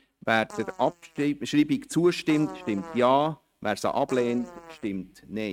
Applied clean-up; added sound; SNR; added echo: neural mask model RNNoise.